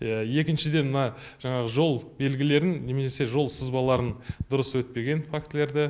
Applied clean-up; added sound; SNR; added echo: none; none; none; none.